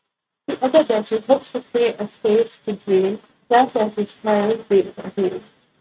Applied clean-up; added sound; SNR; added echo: neural mask model RNNoise.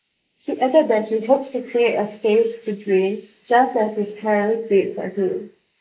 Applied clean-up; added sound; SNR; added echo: neural mask model Resemble Enhance denoiser.